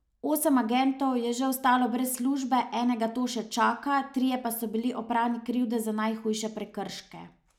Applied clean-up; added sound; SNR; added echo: none; none; none; none.